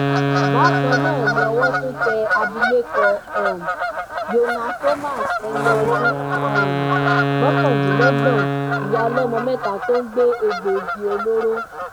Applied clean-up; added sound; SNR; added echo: none; Bird vocalization, bird call, bird song / Fowl + Wind instrument, woodwind instrument; -2 dB; none.